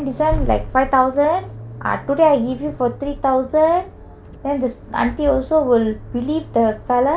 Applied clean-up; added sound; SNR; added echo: none; Accelerating, revving, vroom; 12 dB; none.